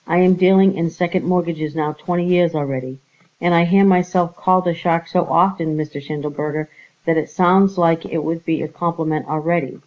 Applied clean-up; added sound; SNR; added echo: none; none; none; none.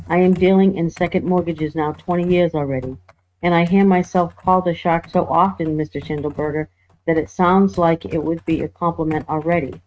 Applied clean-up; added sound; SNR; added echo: neural mask model RNNoise.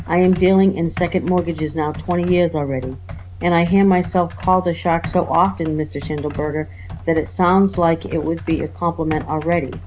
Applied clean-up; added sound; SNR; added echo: none; Computer keyboard; 13 dB; none.